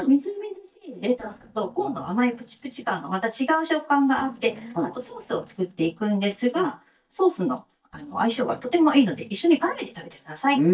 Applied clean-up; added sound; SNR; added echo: neural mask model DeepFilterNet 3.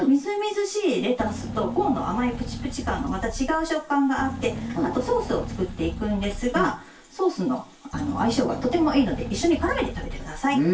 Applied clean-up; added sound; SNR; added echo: none; Engine / Car; 8 dB; reverberation time 0.2 s.